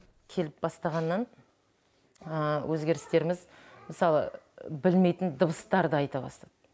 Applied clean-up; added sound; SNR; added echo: none; none; none; none.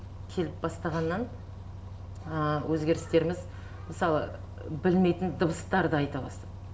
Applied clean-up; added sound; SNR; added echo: none; Bus; 11 dB; reverberation time 0.6 s.